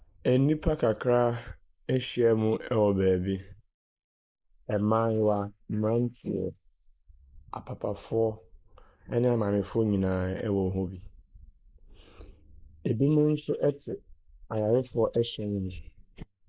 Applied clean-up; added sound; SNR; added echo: neural mask model Resemble Enhance denoiser.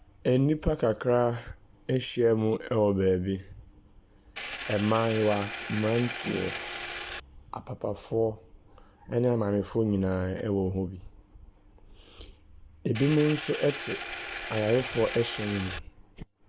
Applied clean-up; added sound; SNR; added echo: none; Engine; 8 dB; none.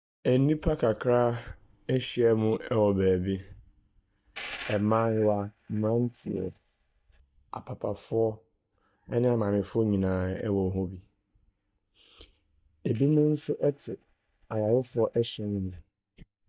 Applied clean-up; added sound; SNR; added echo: neural mask model DeepFilterNet 3.